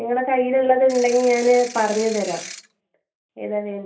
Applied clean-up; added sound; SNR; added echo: none; Ratchet, pawl / Percussion; 15 dB; reverberation time 0.3 s.